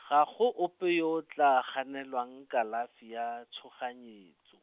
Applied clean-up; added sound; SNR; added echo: none; none; none; none.